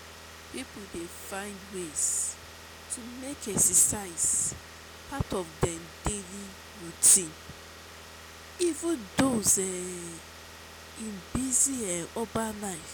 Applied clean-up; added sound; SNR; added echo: none; Car; 16 dB; none.